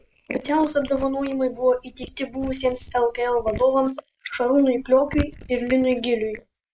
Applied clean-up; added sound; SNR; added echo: neural mask model Resemble Enhance denoiser.